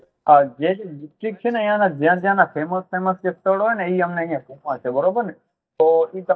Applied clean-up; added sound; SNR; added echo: neural mask model DeepFilterNet 3.